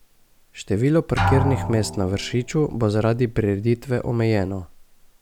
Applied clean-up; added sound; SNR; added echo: none; Drum; 8 dB; none.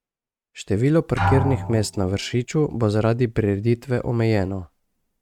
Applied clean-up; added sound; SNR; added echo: neural mask model RNNoise.